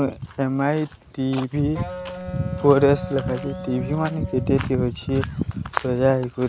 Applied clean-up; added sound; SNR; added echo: none; Wind instrument, woodwind instrument; 12 dB; none.